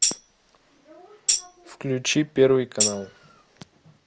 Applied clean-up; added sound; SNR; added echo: none; Tambourine; 2 dB; none.